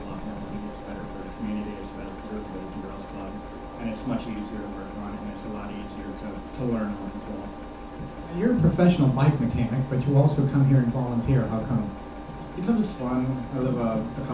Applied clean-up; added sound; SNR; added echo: none; Engine; 11 dB; reverberation time 0.9 s.